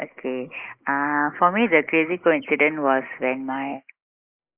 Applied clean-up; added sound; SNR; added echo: neural mask model Resemble Enhance denoiser.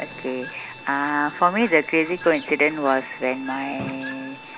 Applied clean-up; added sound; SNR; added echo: none; Harmonica + Chirp, tweet; 14 dB; none.